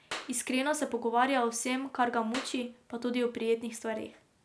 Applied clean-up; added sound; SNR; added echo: none; Clapping; 16 dB; none.